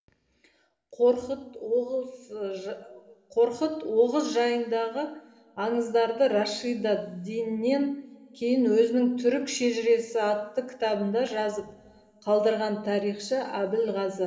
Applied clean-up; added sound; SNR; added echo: none; none; none; reverberation time 2.8 s.